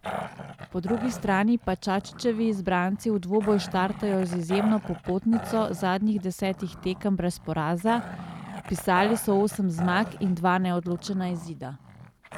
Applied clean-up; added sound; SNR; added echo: none; Growling; 13 dB; none.